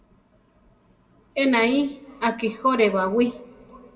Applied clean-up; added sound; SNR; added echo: none; none; none; reverberation time 1.4 s.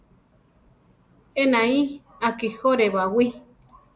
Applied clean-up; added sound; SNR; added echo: none; none; none; none.